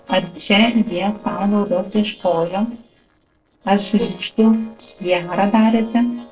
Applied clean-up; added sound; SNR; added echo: neural separator model SepFormer DNS4.